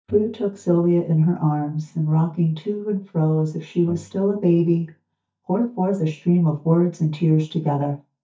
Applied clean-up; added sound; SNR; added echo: neural mask model DeepFilterNet 3.